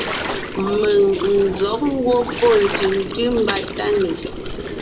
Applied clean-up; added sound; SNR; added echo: none; Gurgling; 7 dB; reverberation time 0.4 s.